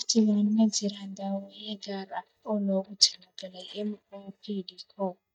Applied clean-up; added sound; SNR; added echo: neural mask model DeepFilterNet 3.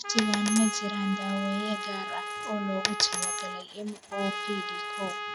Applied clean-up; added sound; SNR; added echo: none; Trumpet + Coin (dropping); 2 dB; none.